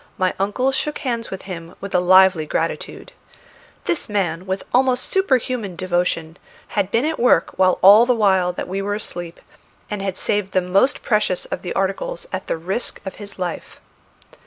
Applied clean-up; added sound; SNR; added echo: none; none; none; none.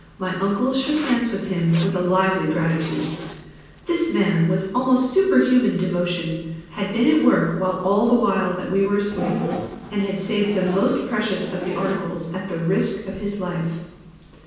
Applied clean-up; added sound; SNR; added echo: none; Zipper (clothing); 15 dB; reverberation time 1.2 s.